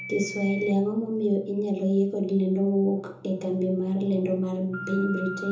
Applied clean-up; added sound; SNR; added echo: none; Telephone; 16 dB; reverberation time 0.6 s.